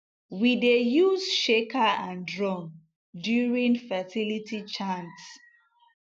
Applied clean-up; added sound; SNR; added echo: none; none; none; none.